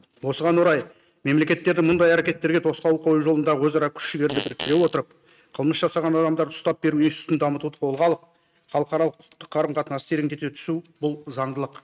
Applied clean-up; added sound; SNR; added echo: neural mask model RNNoise.